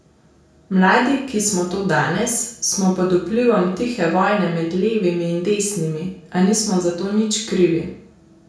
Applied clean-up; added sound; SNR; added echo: none; none; none; reverberation time 0.5 s.